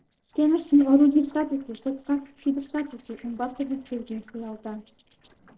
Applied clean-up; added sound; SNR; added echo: neural separator model SepFormer DNS4.